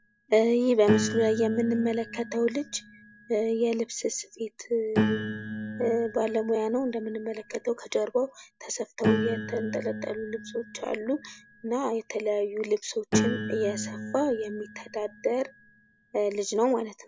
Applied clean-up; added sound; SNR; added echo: none; Piano; 6 dB; none.